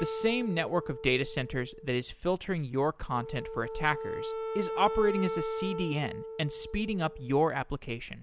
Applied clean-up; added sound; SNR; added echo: none; Wind instrument, woodwind instrument; 7 dB; none.